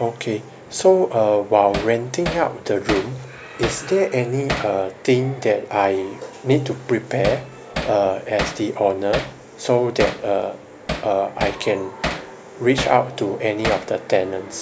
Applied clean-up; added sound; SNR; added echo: none; Hammer; 9 dB; none.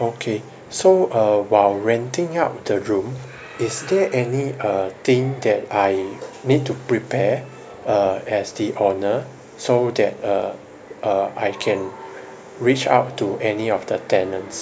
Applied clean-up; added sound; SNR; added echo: none; none; none; none.